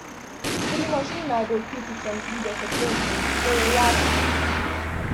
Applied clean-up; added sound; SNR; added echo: none; Explosion + Traffic noise, roadway noise; -4 dB; none.